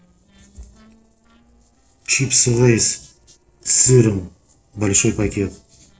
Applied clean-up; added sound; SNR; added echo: neural separator model SepFormer DNS4.